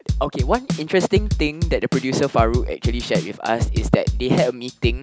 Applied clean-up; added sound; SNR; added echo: none; Drum / Drum kit; 2 dB; none.